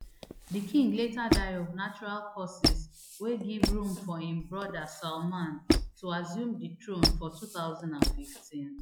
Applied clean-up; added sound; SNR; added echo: classical method log-MMSE.